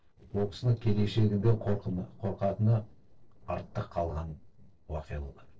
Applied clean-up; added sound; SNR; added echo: neural separator model SepFormer DNS4.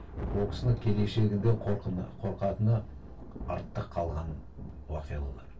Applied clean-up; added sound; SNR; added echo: none; Thunder; 11 dB; reverberation time 0.2 s.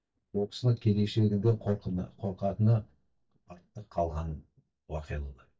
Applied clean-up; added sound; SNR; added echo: neural mask model DeepFilterNet 3.